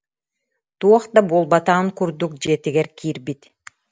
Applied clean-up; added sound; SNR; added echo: none; none; none; none.